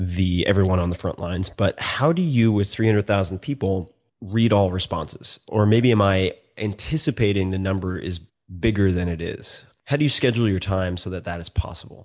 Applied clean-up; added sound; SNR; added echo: none; none; none; none.